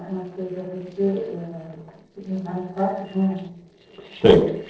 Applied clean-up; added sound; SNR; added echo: neural separator model SepFormer DNS4.